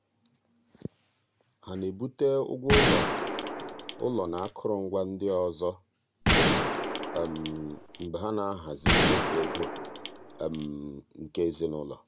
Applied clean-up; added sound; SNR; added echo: none; Gunshot, gunfire; -5 dB; none.